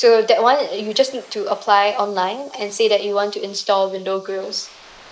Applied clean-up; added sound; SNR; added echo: neural mask model Resemble Enhance denoiser.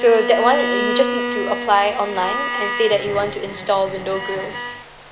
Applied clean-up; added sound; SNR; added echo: none; Bowed string instrument; 5 dB; none.